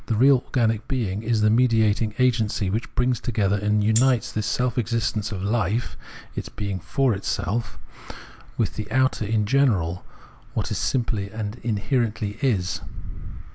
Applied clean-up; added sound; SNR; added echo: none; Tambourine; 9 dB; none.